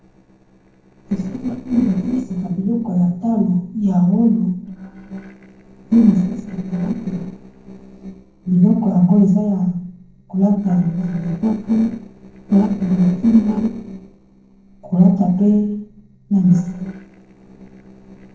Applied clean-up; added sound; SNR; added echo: neural separator model SepFormer DNS4.